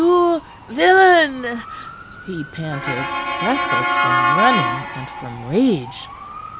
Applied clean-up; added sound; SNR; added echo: none; Motor vehicle (road) / Siren; 4 dB; none.